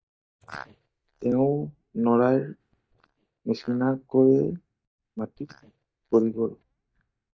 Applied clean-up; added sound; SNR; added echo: neural mask model DeepFilterNet 3.